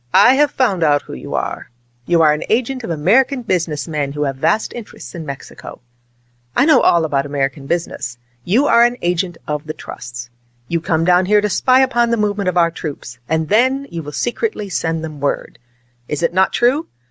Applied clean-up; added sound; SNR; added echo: none; none; none; none.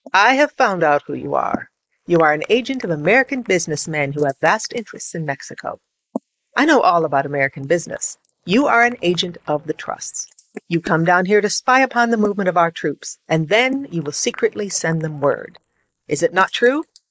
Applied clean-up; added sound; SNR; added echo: neural mask model Resemble Enhance denoiser.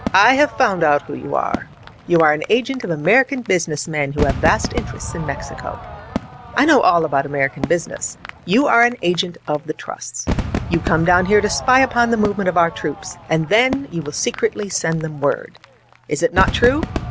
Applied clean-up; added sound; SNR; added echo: none; Crowd / Fireworks; 10 dB; none.